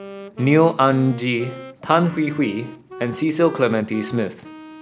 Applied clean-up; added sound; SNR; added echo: none; Wind instrument, woodwind instrument; 16 dB; none.